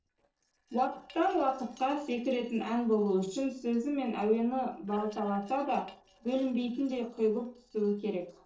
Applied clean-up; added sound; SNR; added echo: neural separator model SepFormer DNS4.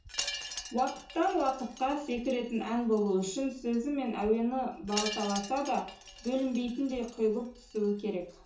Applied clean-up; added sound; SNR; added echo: none; Wind chime; 13 dB; reverberation time 0.6 s.